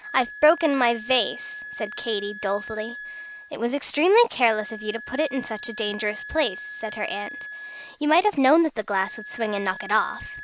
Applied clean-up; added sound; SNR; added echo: none; Wind instrument, woodwind instrument; 14 dB; none.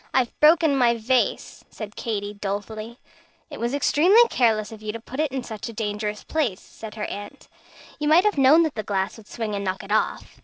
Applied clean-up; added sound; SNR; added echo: neural separator model SepFormer DNS4.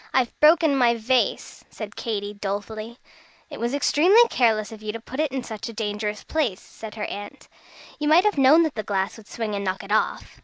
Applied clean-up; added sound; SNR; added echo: none; none; none; none.